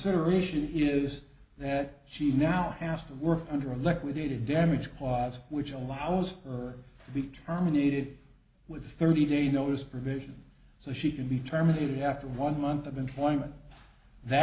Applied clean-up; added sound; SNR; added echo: none; none; none; none.